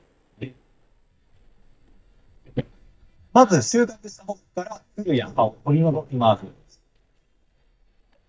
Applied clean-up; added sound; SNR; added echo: neural mask model DeepFilterNet 3.